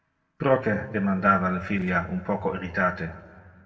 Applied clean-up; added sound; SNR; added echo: neural separator model SepFormer DNS4.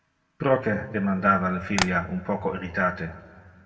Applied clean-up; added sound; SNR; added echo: none; Tap; 7 dB; reverberation time 1.3 s.